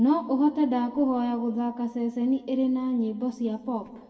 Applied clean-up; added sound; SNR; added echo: none; none; none; reverberation time 1.3 s.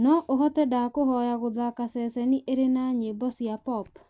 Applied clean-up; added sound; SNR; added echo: none; none; none; none.